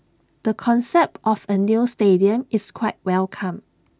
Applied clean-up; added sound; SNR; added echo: none; none; none; none.